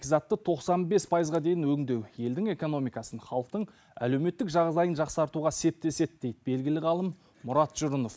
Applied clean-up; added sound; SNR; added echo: neural mask model Resemble Enhance denoiser.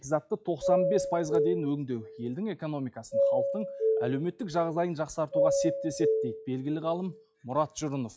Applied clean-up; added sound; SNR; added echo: classical method log-MMSE.